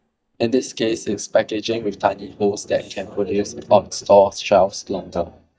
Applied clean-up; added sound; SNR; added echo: neural mask model DeepFilterNet 3.